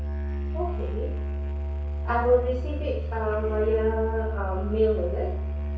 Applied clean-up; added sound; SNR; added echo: none; Musical instrument; 1 dB; reverberation time 0.6 s.